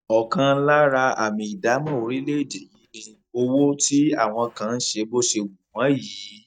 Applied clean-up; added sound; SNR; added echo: neural mask model DeepFilterNet 3.